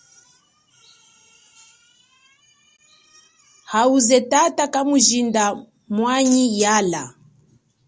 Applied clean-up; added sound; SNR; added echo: none; none; none; none.